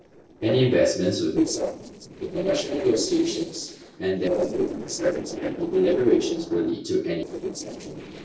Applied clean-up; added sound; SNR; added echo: neural separator model SepFormer DNS4.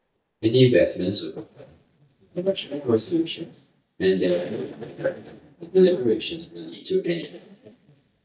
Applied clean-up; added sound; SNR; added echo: neural mask model DeepFilterNet 3.